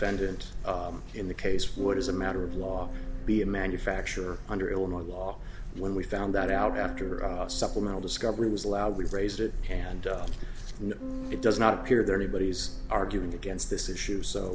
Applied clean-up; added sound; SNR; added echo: none; Bass guitar; 15 dB; none.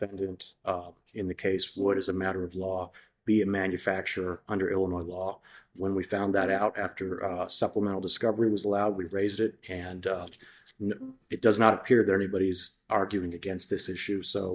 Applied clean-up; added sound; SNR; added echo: neural mask model DeepFilterNet 3.